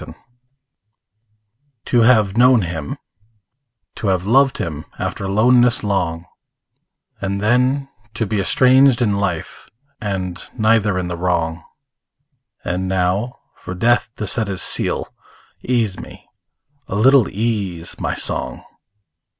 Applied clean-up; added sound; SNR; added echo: none; none; none; none.